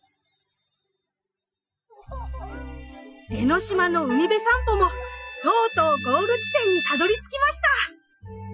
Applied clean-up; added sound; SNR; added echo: classical method Wiener filter.